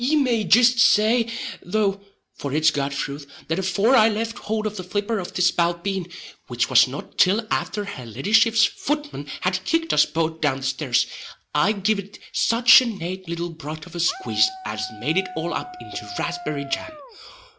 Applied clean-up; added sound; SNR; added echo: none; Dog; 13 dB; none.